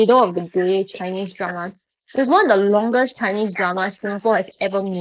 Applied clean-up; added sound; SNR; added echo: neural mask model Resemble Enhance denoiser.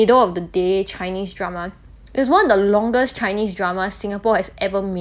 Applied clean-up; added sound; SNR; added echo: none; none; none; none.